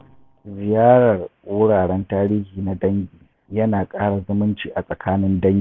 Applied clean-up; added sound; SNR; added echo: none; none; none; none.